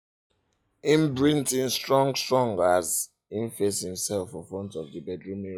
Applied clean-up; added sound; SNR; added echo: classical method log-MMSE.